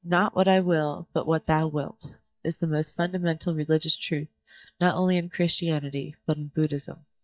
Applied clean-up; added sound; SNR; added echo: neural mask model DeepFilterNet 3.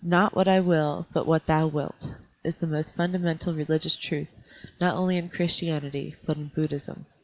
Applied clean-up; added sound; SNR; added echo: none; none; none; none.